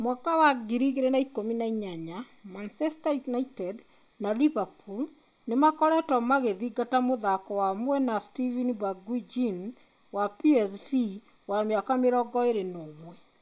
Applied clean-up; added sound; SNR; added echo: none; none; none; none.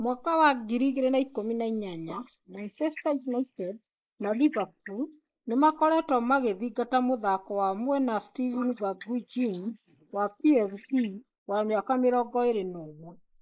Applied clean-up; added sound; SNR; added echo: neural mask model Resemble Enhance denoiser.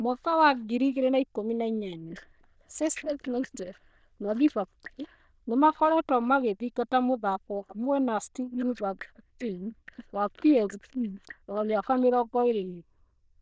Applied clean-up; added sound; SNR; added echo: neural diffusion model UNIVERSE++.